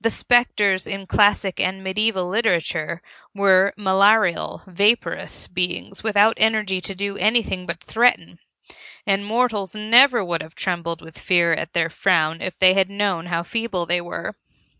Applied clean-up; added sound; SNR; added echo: none; none; none; none.